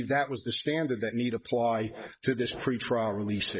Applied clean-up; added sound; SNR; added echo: neural mask model Resemble Enhance denoiser.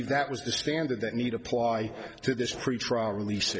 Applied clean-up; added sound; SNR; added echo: none; Writing; 20 dB; none.